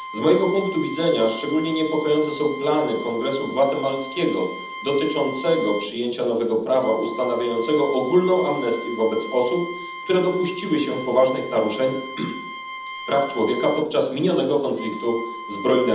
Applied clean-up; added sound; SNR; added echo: none; Bowed string instrument; 12 dB; reverberation time 0.8 s.